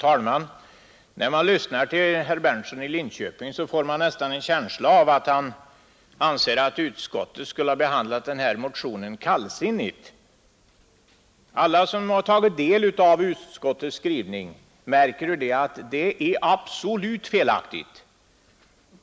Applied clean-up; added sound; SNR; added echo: none; none; none; none.